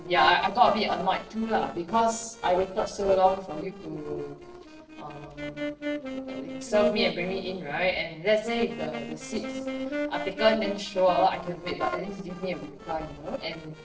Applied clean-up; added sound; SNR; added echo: neural separator model SepFormer DNS4.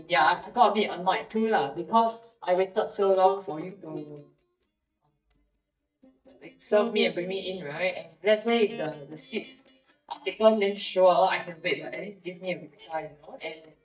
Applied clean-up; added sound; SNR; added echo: neural mask model DeepFilterNet 3.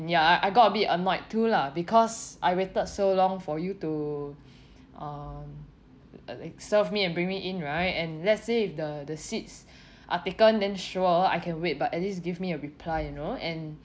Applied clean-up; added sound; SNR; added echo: none; none; none; none.